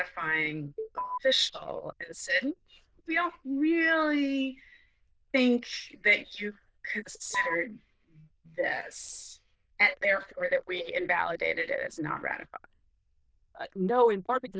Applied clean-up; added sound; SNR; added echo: neural diffusion model UNIVERSE++.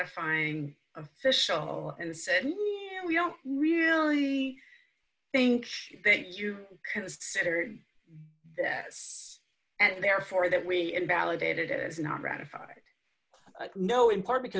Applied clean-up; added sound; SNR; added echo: none; none; none; none.